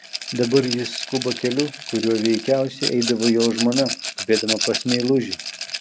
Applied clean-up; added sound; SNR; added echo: none; Rattle; 7 dB; none.